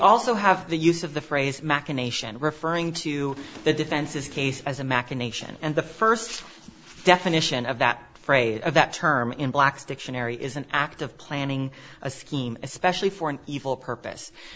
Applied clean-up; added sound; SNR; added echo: none; none; none; none.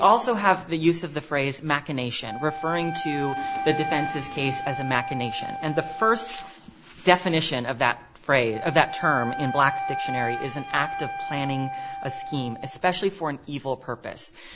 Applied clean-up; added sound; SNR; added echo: none; Wind instrument, woodwind instrument; 8 dB; none.